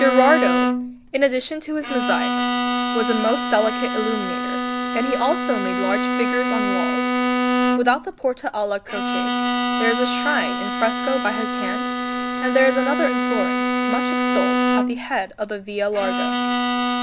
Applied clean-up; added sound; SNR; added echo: none; Bowed string instrument; -1 dB; none.